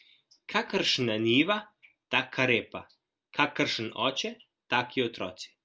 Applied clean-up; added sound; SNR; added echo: none; none; none; none.